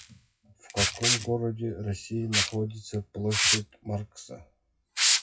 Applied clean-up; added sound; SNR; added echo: classical method WPE with log-MMSE.